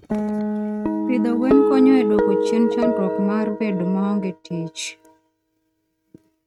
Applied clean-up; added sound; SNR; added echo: neural mask model RNNoise.